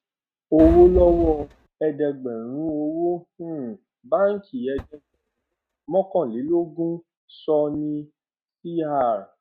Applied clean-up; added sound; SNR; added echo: neural mask model RNNoise.